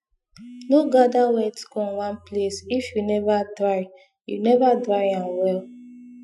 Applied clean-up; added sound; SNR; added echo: classical method Wiener filter.